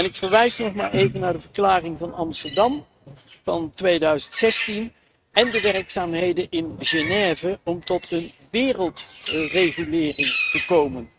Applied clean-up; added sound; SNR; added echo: neural mask model RNNoise.